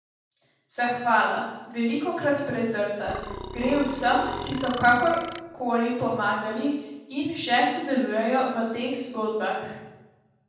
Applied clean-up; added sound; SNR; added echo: none; Burping, eructation; 10 dB; reverberation time 1.2 s.